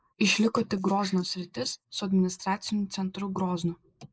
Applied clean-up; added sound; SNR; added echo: neural mask model Resemble Enhance denoiser.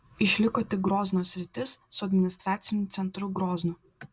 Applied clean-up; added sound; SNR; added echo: none; none; none; none.